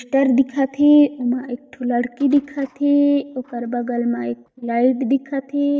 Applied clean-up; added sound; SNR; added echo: neural mask model DeepFilterNet 3.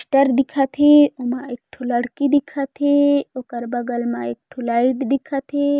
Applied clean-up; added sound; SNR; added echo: none; none; none; none.